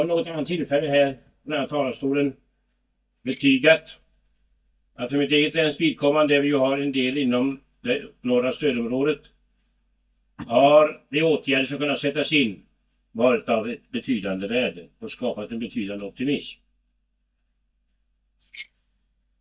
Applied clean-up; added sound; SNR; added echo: neural mask model DeepFilterNet 3.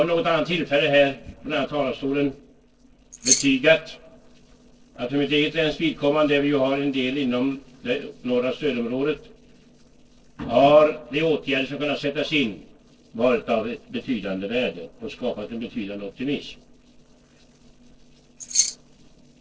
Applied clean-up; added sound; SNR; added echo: neural separator model SepFormer DNS4.